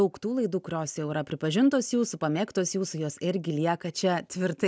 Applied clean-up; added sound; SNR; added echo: none; none; none; none.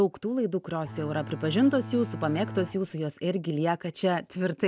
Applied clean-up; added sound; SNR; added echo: none; Bowed string instrument; 11 dB; none.